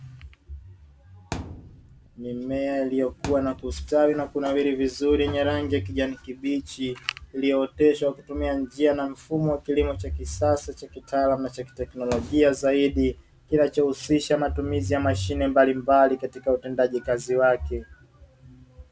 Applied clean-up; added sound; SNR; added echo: none; Thump, thud; 16 dB; none.